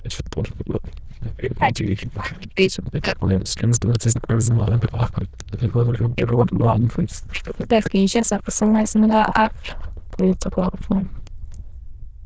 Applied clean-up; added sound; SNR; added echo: neural diffusion model UNIVERSE++.